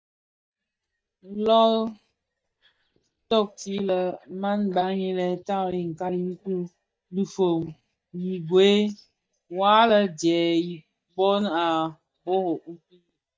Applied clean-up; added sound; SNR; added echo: neural mask model DeepFilterNet 3.